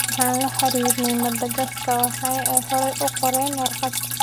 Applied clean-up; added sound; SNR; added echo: none; Drip; 1 dB; none.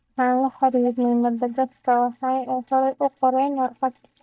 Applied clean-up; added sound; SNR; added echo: neural mask model DeepFilterNet 3.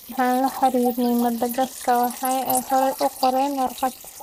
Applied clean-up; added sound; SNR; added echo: neural mask model Resemble Enhance denoiser.